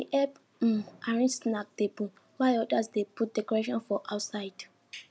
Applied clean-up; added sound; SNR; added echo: none; none; none; none.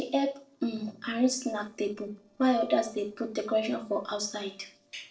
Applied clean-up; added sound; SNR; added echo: neural separator model SepFormer DNS4.